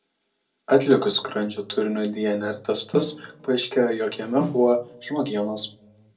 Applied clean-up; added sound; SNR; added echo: neural separator model SepFormer DNS4.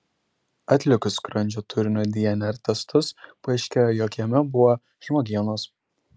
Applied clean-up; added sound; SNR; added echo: none; none; none; none.